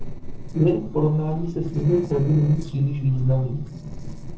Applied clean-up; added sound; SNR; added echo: neural separator model SepFormer DNS4.